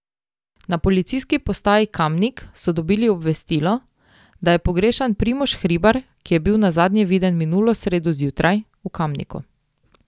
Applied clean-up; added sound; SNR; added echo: none; none; none; none.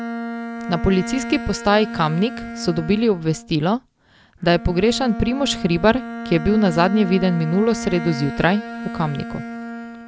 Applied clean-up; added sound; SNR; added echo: none; Bowed string instrument; 10 dB; none.